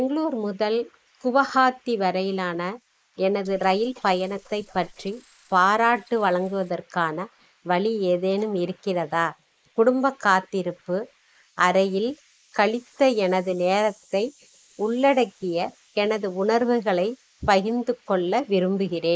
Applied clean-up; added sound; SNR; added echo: neural mask model Resemble Enhance denoiser.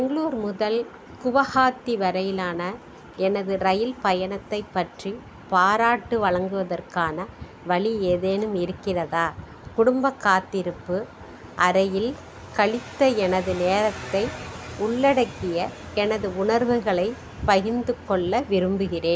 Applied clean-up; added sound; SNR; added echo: none; none; none; none.